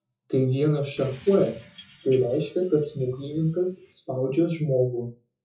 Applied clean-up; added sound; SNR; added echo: classical method WPE with log-MMSE.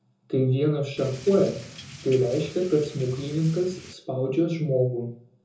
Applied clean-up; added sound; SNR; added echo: none; Drip / Rain; 17 dB; reverberation time 0.5 s.